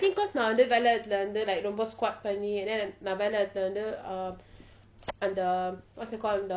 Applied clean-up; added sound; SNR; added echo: none; none; none; none.